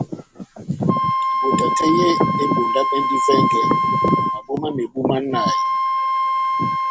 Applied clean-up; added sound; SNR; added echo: none; Wind instrument, woodwind instrument; -2 dB; none.